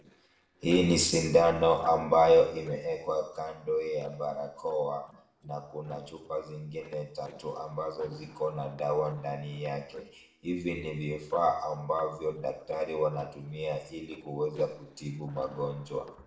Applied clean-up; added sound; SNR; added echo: neural separator model SepFormer DNS4.